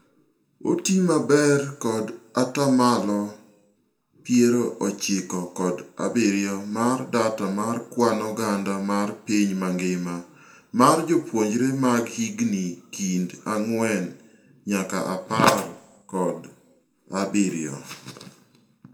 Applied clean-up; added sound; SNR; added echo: none; none; none; reverberation time 0.3 s.